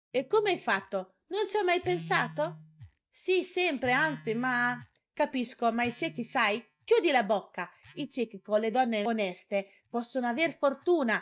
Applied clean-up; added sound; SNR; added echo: neural mask model DeepFilterNet 3.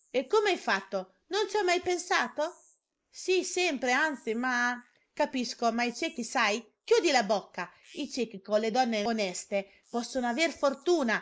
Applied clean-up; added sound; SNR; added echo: neural mask model Resemble Enhance denoiser.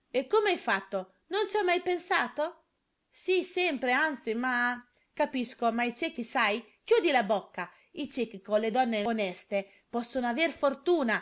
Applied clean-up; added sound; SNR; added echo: none; none; none; none.